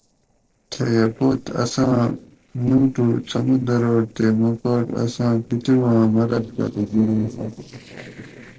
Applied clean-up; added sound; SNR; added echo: neural separator model SepFormer DNS4.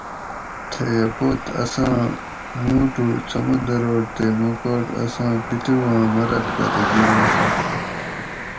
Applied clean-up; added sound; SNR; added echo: none; Cricket; 4 dB; reverberation time 0.2 s.